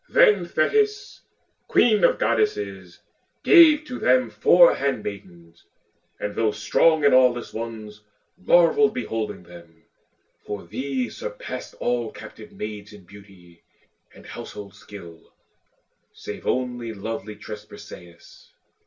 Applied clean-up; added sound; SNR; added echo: none; none; none; reverberation time 0.2 s.